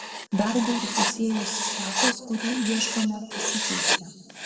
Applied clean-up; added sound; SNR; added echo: none; Writing; 1 dB; reverberation time 1.7 s.